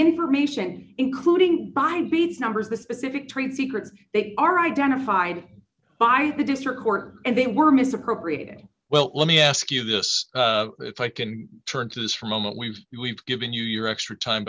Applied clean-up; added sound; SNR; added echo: none; none; none; none.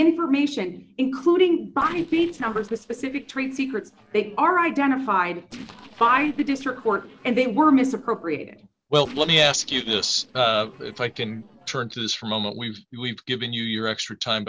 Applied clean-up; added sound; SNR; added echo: neural separator model SepFormer DNS4.